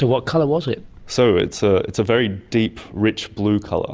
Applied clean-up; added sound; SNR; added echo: none; none; none; none.